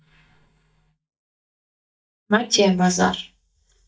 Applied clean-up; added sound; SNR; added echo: neural mask model DeepFilterNet 3.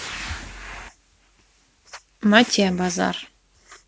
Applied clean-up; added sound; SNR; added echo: none; none; none; none.